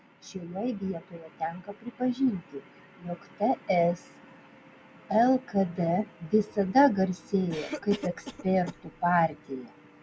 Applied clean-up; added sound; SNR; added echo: none; Cough; 14 dB; none.